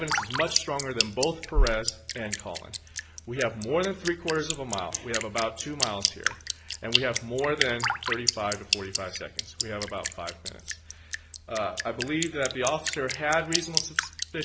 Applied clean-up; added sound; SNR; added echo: none; Drip; 2 dB; none.